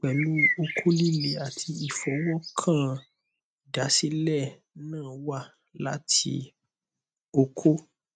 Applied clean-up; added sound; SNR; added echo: neural mask model RNNoise.